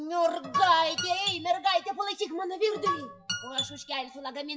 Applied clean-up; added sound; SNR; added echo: classical method WPE with log-MMSE.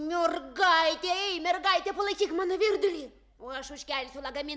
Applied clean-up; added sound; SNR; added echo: none; none; none; none.